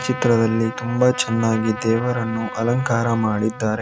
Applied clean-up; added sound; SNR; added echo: none; Trumpet; 13 dB; none.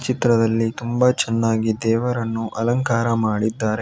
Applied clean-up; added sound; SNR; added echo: none; none; none; none.